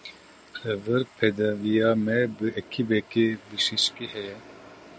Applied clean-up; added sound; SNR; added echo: none; none; none; none.